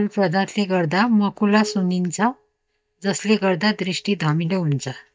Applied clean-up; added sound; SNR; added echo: neural mask model DeepFilterNet 3.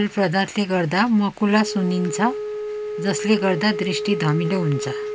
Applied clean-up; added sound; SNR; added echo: none; Wind instrument, woodwind instrument; 8 dB; none.